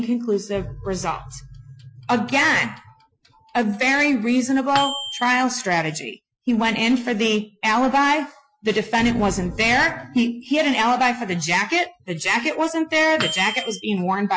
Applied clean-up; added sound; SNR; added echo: classical method Wiener filter.